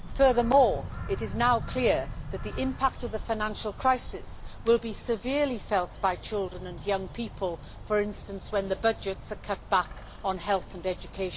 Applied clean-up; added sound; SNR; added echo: none; Bird vocalization, bird call, bird song; 10 dB; none.